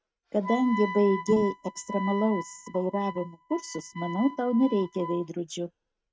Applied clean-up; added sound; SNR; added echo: neural mask model RNNoise.